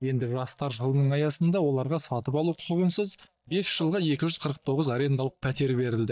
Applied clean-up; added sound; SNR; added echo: neural mask model DeepFilterNet 3.